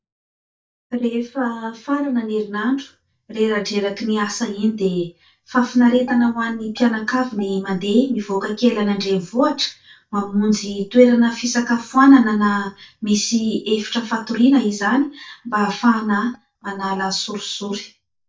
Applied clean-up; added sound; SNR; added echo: neural mask model DeepFilterNet 3.